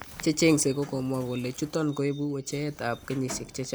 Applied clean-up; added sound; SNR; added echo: none; Bird; 19 dB; none.